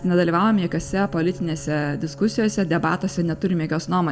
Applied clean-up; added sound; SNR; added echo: none; Bowed string instrument; 18 dB; reverberation time 0.7 s.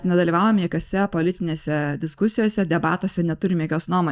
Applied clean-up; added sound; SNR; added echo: neural mask model DeepFilterNet 3.